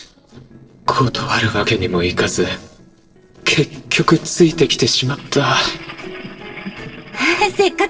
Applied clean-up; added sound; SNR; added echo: neural separator model SepFormer DNS4.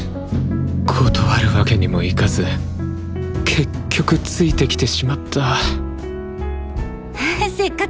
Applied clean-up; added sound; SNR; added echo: none; none; none; none.